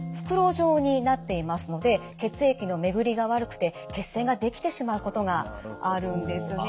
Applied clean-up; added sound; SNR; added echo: none; Bass guitar; 15 dB; none.